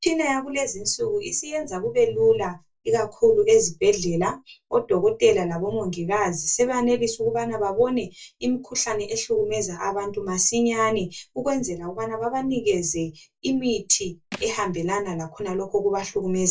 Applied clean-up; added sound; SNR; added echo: neural separator model SepFormer DNS4.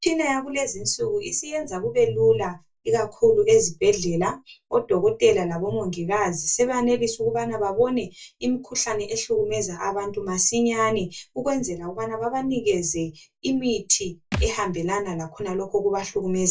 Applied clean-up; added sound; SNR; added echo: none; Thump, thud; 8 dB; reverberation time 0.2 s.